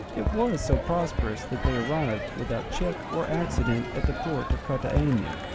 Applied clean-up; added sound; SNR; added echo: none; Crowd + Bass drum; 2 dB; none.